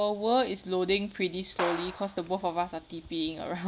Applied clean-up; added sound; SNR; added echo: none; Clapping; 9 dB; none.